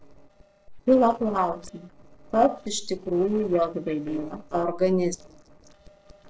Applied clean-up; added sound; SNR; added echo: neural separator model SepFormer DNS4.